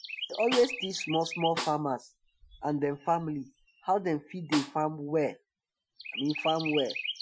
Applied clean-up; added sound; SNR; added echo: classical method Wiener filter.